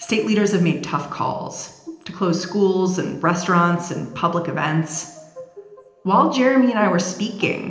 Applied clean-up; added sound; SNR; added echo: none; none; none; reverberation time 0.8 s.